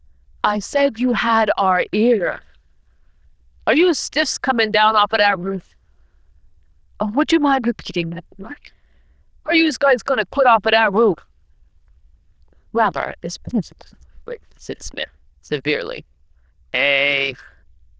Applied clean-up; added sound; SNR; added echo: neural diffusion model UNIVERSE++.